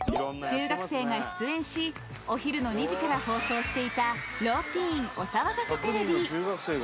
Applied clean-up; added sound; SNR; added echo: none; none; none; none.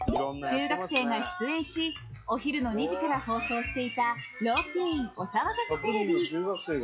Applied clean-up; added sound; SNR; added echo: classical method log-MMSE.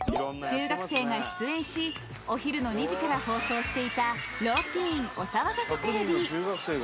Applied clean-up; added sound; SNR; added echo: none; Shatter + Mechanisms; 14 dB; none.